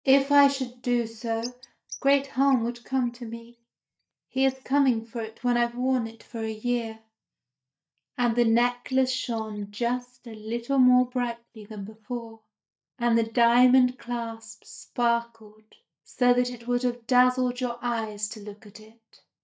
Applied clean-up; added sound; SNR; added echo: neural mask model DeepFilterNet 3.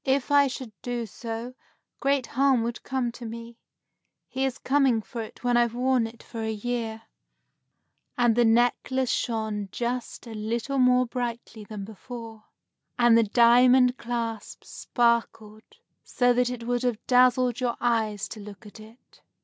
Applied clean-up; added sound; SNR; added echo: none; none; none; none.